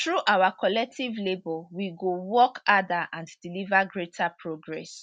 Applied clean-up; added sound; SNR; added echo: none; none; none; none.